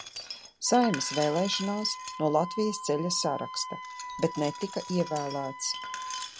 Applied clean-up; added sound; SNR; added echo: none; Wind instrument, woodwind instrument + Glass; 9 dB; none.